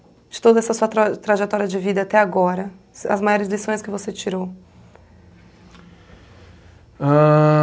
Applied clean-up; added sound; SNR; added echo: none; none; none; none.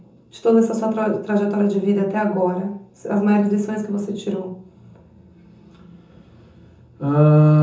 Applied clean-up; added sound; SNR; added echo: none; none; none; reverberation time 0.6 s.